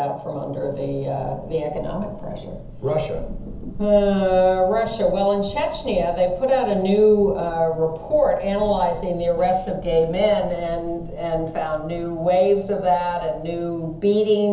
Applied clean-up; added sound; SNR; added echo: none; Thunder / Rain; 15 dB; reverberation time 0.7 s.